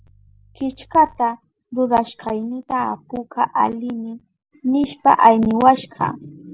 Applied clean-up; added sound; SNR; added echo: none; none; none; none.